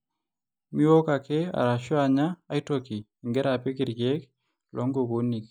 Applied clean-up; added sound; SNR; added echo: none; none; none; none.